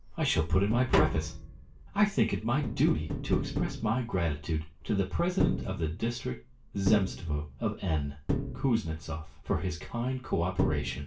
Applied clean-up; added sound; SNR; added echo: none; Tap; 5 dB; reverberation time 0.2 s.